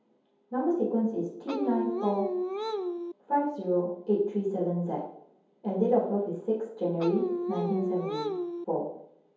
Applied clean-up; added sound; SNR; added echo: none; Dog; 2 dB; reverberation time 0.7 s.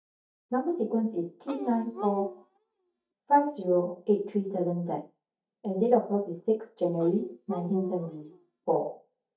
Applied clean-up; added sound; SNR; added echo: neural mask model DeepFilterNet 3.